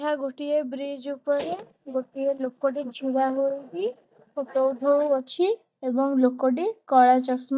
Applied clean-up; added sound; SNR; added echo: neural mask model DeepFilterNet 3.